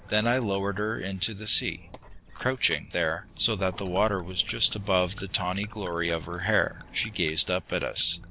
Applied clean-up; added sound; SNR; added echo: none; Gurgling / Chink, clink / Liquid + Squeak; 17 dB; none.